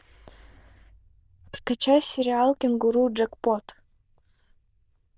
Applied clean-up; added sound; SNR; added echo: neural diffusion model UNIVERSE++.